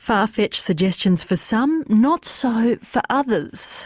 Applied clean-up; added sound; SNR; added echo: none; none; none; none.